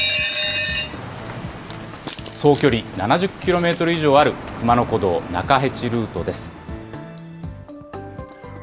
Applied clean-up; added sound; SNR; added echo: none; none; none; none.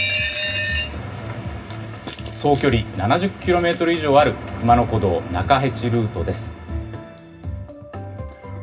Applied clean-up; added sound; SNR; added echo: none; none; none; reverberation time 0.4 s.